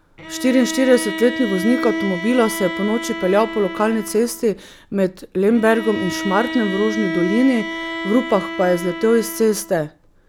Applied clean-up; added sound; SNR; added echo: none; Bowed string instrument; 8 dB; none.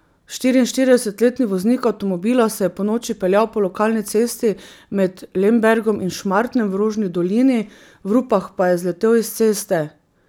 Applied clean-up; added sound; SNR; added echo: none; none; none; none.